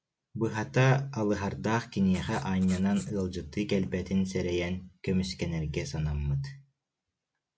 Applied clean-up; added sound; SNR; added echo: none; Writing; 20 dB; none.